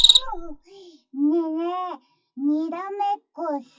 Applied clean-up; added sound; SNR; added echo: classical method WPE with log-MMSE.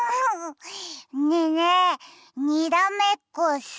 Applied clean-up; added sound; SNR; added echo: none; none; none; none.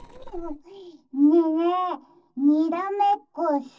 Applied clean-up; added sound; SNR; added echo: neural separator model SepFormer DNS4.